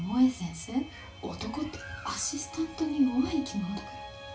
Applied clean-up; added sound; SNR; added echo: none; none; none; reverberation time 0.3 s.